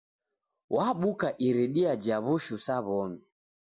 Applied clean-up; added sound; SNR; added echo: none; none; none; none.